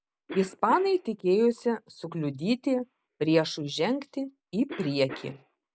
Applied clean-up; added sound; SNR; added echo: none; Cough; 19 dB; none.